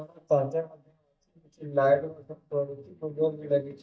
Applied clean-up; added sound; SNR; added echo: neural mask model DeepFilterNet 3.